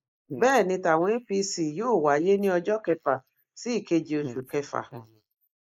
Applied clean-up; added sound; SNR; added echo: neural mask model Resemble Enhance denoiser.